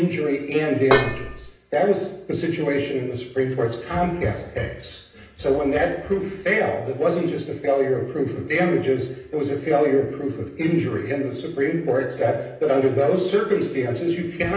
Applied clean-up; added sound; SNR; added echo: none; Dishes, pots, and pans; 0 dB; reverberation time 0.8 s.